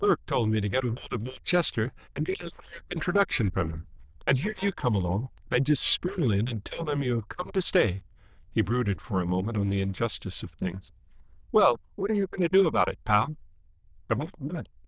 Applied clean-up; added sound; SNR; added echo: neural diffusion model UNIVERSE++.